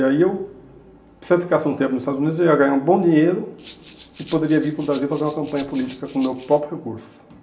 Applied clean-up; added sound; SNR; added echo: none; Rattle (instrument); 17 dB; reverberation time 1.6 s.